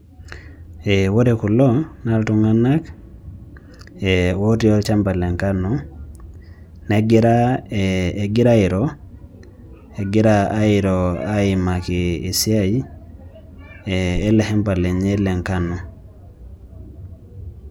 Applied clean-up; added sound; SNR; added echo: none; Bird; 17 dB; none.